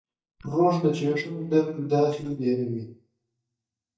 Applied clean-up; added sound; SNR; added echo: neural mask model DeepFilterNet 3.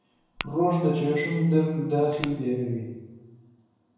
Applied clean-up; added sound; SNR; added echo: none; Tap / Glass; 18 dB; reverberation time 1.0 s.